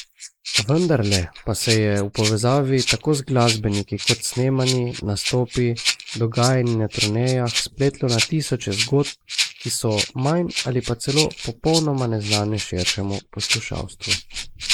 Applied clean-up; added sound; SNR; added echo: neural mask model Resemble Enhance denoiser.